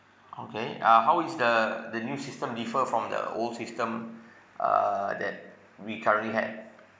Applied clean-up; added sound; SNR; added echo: none; none; none; none.